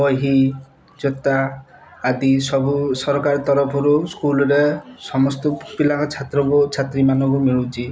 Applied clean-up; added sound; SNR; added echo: none; none; none; none.